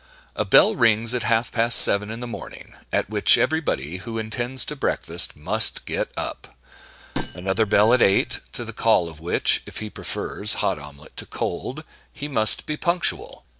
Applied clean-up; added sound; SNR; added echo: neural separator model SepFormer DNS4.